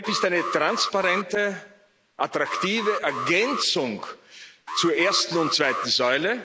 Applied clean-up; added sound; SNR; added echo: none; Alarm; 7 dB; none.